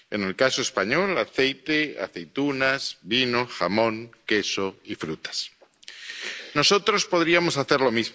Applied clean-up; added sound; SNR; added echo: none; none; none; none.